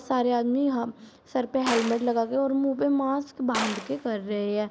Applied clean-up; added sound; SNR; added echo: none; Gunshot, gunfire; 11 dB; none.